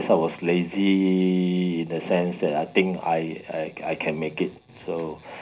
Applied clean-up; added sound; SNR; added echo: none; none; none; reverberation time 0.4 s.